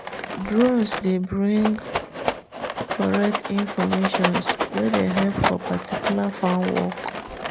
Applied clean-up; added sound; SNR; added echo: none; Rattle; 4 dB; none.